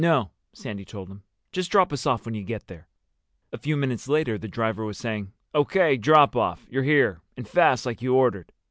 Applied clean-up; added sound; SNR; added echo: none; none; none; none.